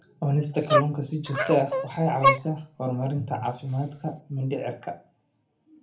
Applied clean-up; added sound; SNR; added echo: none; Dog; 0 dB; reverberation time 0.3 s.